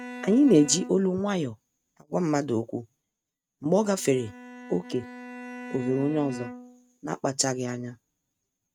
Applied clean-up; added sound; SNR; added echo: neural mask model RNNoise.